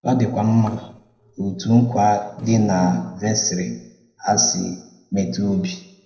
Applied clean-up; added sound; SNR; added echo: neural separator model SepFormer DNS4.